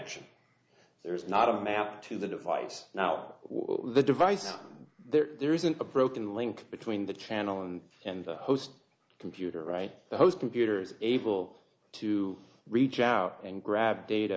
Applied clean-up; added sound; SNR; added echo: none; none; none; none.